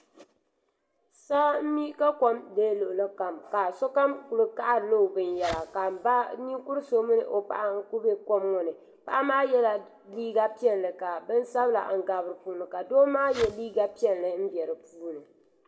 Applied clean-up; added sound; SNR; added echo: none; Fireworks; 16 dB; reverberation time 0.9 s.